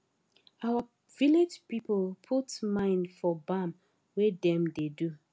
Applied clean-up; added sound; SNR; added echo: none; none; none; none.